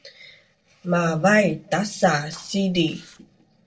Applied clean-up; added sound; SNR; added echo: neural separator model SepFormer DNS4.